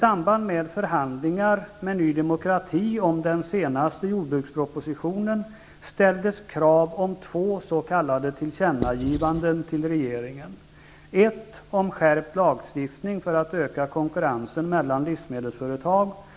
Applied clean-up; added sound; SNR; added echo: none; Writing; 8 dB; none.